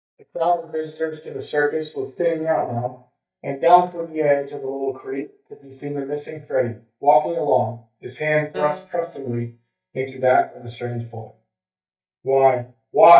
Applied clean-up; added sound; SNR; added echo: neural mask model DeepFilterNet 3.